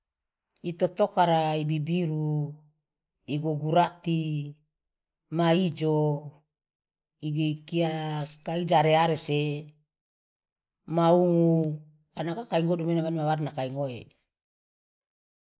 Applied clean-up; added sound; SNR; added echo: neural mask model Resemble Enhance denoiser.